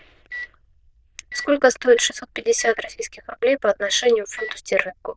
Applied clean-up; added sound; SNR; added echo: neural diffusion model UNIVERSE++.